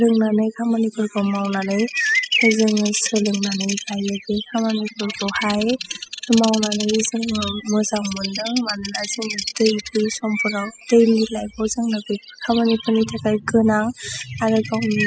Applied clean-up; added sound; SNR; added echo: classical method spectral subtraction.